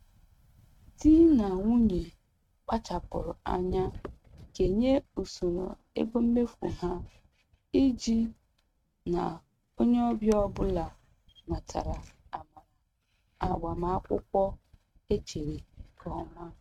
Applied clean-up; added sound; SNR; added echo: neural mask model RNNoise.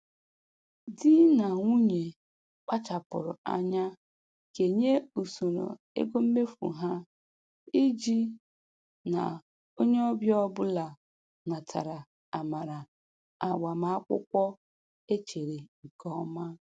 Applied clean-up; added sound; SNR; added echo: none; none; none; none.